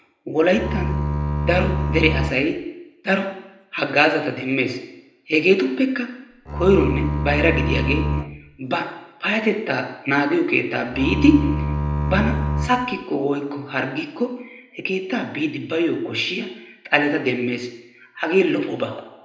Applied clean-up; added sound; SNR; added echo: none; Bowed string instrument; 1 dB; reverberation time 0.8 s.